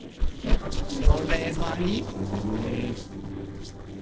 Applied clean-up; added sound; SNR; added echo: neural separator model SepFormer DNS4.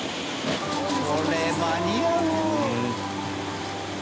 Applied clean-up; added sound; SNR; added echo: none; none; none; none.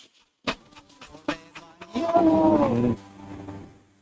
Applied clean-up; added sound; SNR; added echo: neural mask model RNNoise.